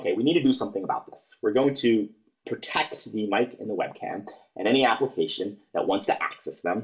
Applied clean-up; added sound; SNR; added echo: none; none; none; reverberation time 0.2 s.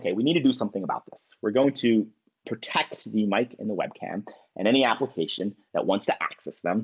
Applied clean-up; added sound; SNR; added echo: none; none; none; none.